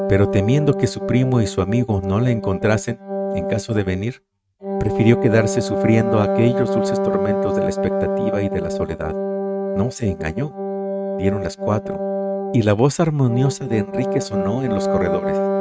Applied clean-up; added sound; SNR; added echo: neural mask model RNNoise.